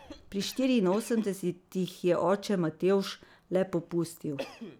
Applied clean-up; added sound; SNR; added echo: none; Cough; 20 dB; none.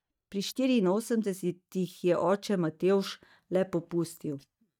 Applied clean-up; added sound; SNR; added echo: neural mask model DeepFilterNet 3.